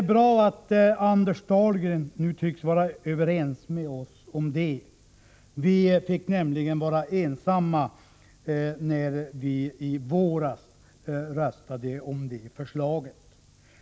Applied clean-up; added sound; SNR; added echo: none; none; none; none.